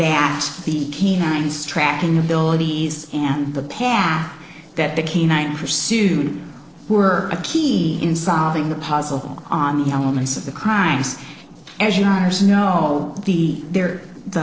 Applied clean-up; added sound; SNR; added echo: neural separator model SepFormer DNS4.